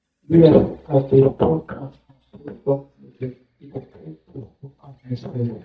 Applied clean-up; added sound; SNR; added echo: neural mask model DeepFilterNet 3.